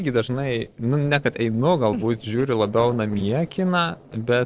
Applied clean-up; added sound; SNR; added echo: neural separator model SepFormer DNS4.